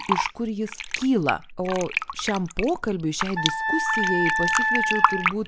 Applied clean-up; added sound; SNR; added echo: none; Wind instrument, woodwind instrument + Fill (with liquid); -1 dB; none.